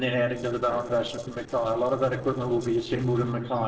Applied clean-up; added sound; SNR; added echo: neural separator model SepFormer DNS4.